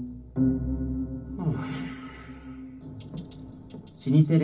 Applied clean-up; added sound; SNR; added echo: none; none; none; reverberation time 0.4 s.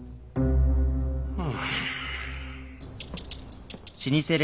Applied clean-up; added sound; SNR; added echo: none; none; none; none.